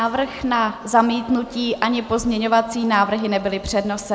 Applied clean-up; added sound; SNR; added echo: none; none; none; none.